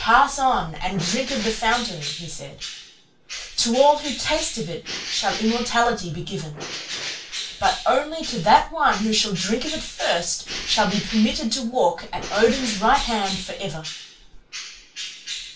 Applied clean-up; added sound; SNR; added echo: none; Bird; 11 dB; reverberation time 0.3 s.